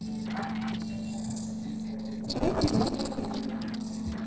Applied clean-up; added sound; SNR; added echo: neural separator model SepFormer DNS4.